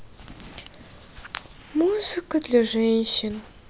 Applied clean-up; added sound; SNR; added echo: none; none; none; none.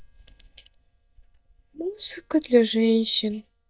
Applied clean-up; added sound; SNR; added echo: neural mask model DeepFilterNet 3.